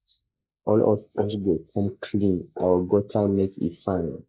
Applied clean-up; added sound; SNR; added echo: neural mask model Resemble Enhance denoiser.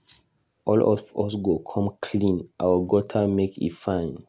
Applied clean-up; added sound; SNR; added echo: none; none; none; none.